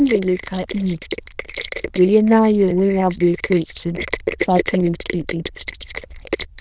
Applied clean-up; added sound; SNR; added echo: neural diffusion model UNIVERSE++.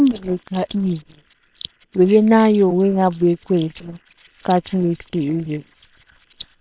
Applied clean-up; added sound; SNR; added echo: neural separator model SepFormer WHAM!.